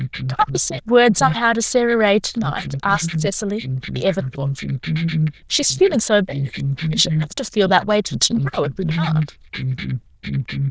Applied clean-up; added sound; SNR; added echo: neural diffusion model UNIVERSE++.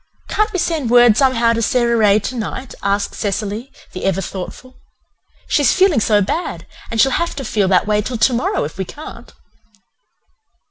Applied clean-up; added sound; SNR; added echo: none; none; none; none.